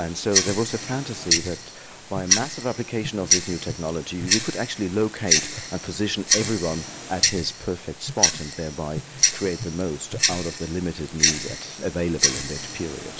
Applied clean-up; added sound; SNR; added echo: none; Tick-tock; -2 dB; none.